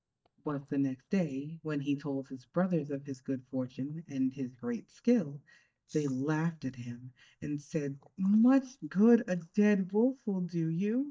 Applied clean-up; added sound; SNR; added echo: neural mask model DeepFilterNet 3.